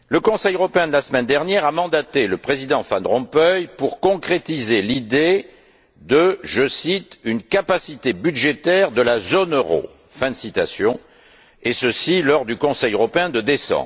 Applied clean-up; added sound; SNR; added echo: none; none; none; none.